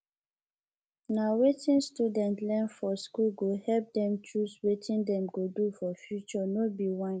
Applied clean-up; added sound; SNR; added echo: none; none; none; none.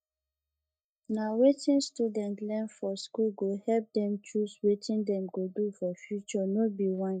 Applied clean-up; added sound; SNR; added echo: neural mask model DeepFilterNet 3.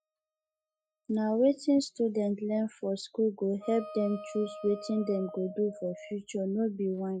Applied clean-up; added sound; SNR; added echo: classical method Wiener filter.